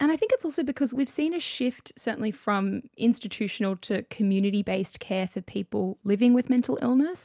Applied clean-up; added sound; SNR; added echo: none; none; none; none.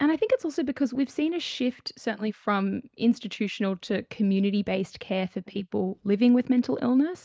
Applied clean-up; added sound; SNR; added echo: neural mask model Resemble Enhance denoiser.